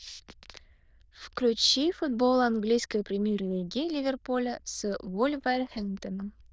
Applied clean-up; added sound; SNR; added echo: neural diffusion model UNIVERSE++.